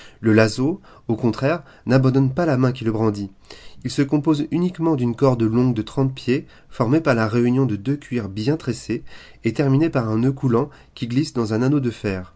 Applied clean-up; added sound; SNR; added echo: none; none; none; none.